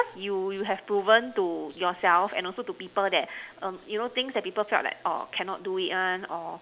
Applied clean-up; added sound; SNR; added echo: none; none; none; none.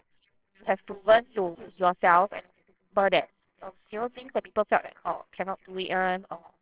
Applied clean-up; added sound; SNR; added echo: neural separator model SepFormer WHAMR!.